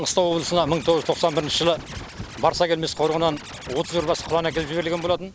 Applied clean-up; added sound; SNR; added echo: none; Scratching (performance technique); 16 dB; none.